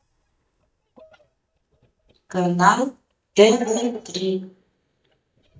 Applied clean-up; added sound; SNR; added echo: neural mask model DeepFilterNet 3.